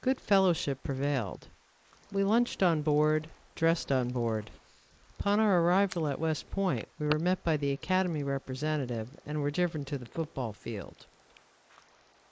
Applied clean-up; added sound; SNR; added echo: neural mask model Resemble Enhance denoiser.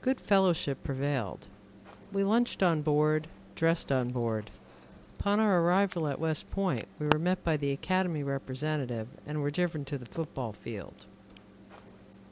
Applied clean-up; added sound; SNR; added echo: none; Alarm; 16 dB; none.